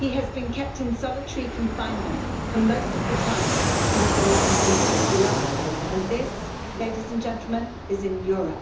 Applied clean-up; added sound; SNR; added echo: none; Fixed-wing aircraft, airplane; -2 dB; reverberation time 0.6 s.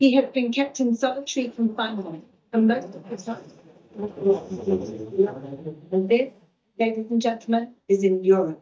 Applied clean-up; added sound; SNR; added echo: neural mask model DeepFilterNet 3.